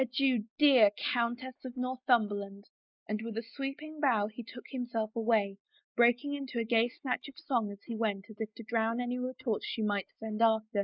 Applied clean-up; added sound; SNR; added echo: neural mask model Resemble Enhance denoiser.